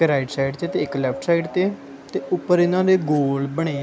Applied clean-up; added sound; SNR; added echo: none; none; none; none.